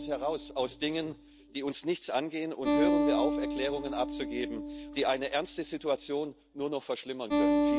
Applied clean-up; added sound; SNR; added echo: none; Acoustic guitar; 0 dB; none.